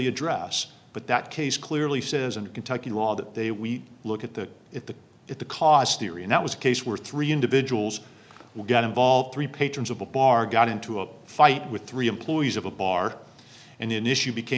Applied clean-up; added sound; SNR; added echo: none; none; none; none.